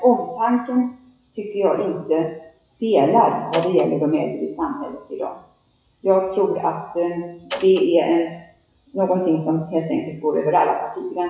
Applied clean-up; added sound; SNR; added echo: classical method WPE with log-MMSE.